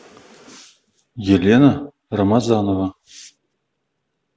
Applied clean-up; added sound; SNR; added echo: none; none; none; none.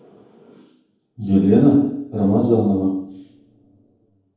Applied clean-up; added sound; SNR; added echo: none; none; none; reverberation time 0.9 s.